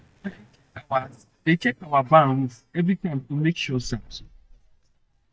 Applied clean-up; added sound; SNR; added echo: neural mask model DeepFilterNet 3.